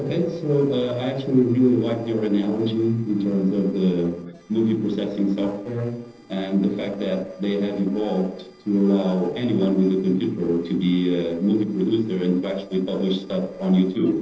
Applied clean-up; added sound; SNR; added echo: neural separator model SepFormer DNS4.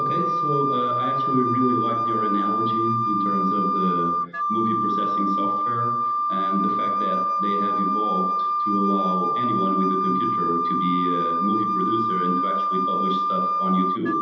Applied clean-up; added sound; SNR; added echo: none; Wind instrument, woodwind instrument; -4 dB; reverberation time 0.9 s.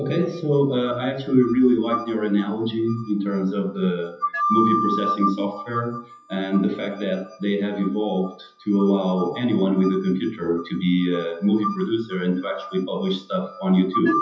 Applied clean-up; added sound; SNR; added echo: classical method WPE with log-MMSE.